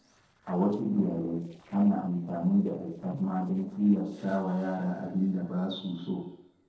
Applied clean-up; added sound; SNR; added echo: neural separator model SepFormer DNS4.